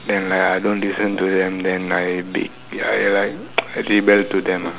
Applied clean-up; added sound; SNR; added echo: none; none; none; none.